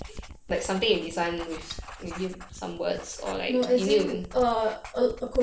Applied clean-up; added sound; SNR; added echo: none; Cutlery, silverware / Dishes, pots, and pans + Writing; 14 dB; none.